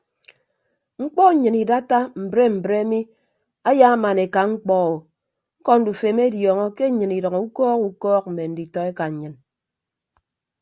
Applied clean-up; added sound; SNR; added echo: none; none; none; none.